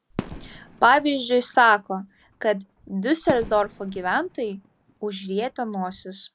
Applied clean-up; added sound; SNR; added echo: none; Fireworks; 17 dB; none.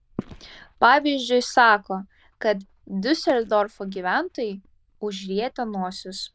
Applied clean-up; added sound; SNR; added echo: neural diffusion model UNIVERSE++.